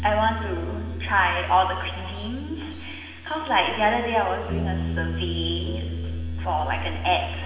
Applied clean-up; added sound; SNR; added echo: none; Bass guitar; 5 dB; reverberation time 1.7 s.